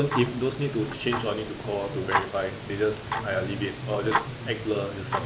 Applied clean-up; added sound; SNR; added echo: none; Tick-tock; 3 dB; none.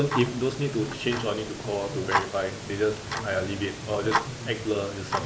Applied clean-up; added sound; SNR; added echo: neural mask model Resemble Enhance denoiser.